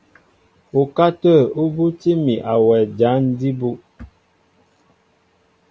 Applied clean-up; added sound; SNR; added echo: none; none; none; none.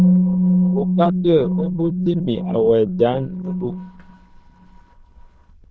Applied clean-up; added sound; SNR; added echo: neural diffusion model UNIVERSE++.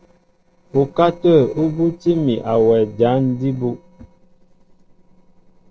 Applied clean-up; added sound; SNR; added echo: neural separator model SepFormer DNS4.